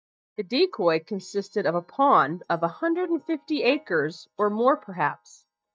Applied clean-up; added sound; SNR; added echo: neural mask model DeepFilterNet 3.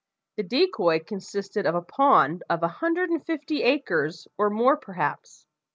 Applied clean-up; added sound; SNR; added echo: none; none; none; none.